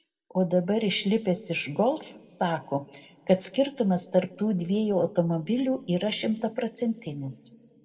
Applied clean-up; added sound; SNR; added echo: none; none; none; reverberation time 1.6 s.